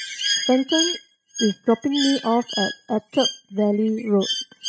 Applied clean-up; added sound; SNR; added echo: neural mask model RNNoise.